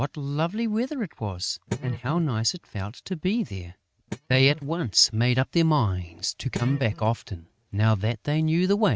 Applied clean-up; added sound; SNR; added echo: neural mask model RNNoise.